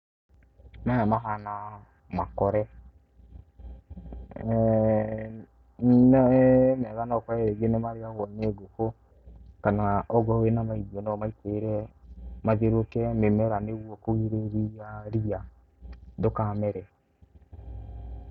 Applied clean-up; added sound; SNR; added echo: none; none; none; none.